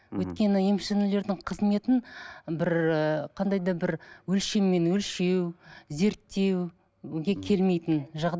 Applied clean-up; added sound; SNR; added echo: none; none; none; none.